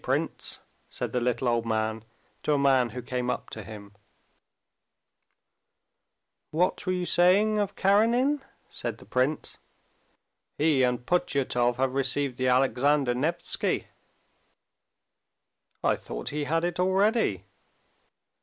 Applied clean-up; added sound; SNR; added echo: none; none; none; none.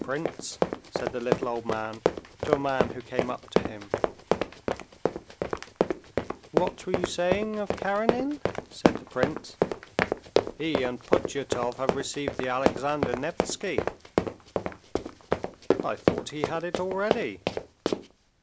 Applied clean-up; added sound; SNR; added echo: none; Run; -3 dB; none.